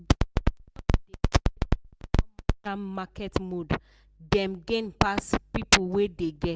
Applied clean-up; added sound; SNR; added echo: none; none; none; none.